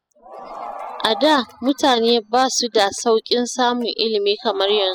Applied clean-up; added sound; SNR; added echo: classical method spectral subtraction.